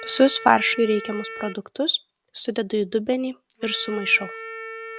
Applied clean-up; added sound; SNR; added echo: none; Wind instrument, woodwind instrument; 14 dB; none.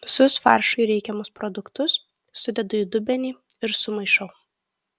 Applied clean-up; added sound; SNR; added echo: none; none; none; none.